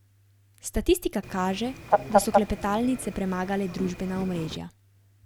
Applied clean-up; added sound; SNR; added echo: none; Fowl; 0 dB; none.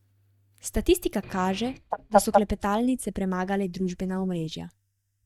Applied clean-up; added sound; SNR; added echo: neural mask model DeepFilterNet 3.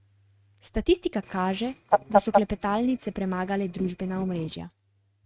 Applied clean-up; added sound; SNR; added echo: neural mask model RNNoise.